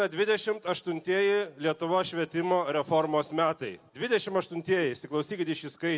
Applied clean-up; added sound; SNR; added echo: none; none; none; none.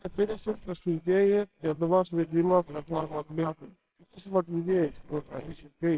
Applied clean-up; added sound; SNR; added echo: neural separator model SepFormer WHAMR!.